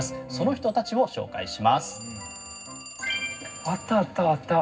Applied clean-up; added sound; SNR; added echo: none; Telephone; 17 dB; reverberation time 0.4 s.